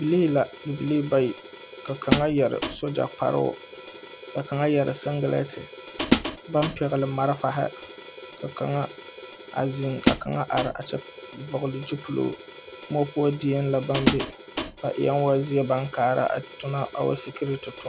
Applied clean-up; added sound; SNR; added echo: none; Hi-hat; 4 dB; none.